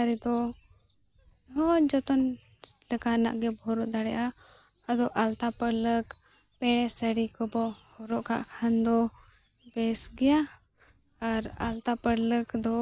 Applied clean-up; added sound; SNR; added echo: none; none; none; none.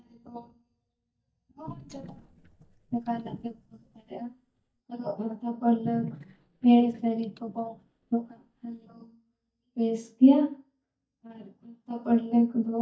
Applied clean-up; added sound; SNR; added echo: neural mask model DeepFilterNet 3.